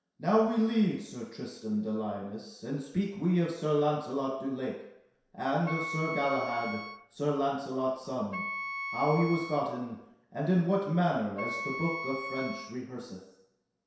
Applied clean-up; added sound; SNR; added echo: none; Wind instrument, woodwind instrument; 9 dB; reverberation time 0.7 s.